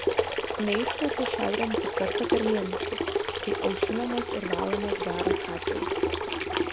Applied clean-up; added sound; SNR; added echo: none; Sink (filling or washing) / Water tap, faucet; -4 dB; none.